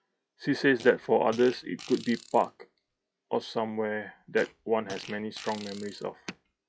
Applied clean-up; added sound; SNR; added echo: classical method log-MMSE.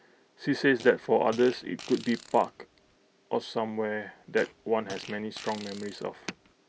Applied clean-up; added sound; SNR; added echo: none; Fart; 19 dB; none.